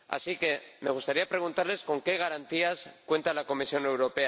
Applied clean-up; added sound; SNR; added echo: none; none; none; none.